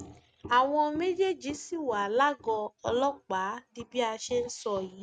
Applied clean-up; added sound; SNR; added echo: neural mask model RNNoise.